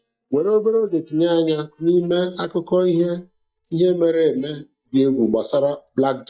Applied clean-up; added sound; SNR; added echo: neural mask model DeepFilterNet 3.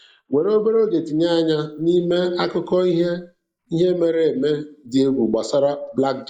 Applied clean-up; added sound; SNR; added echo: neural mask model Resemble Enhance denoiser.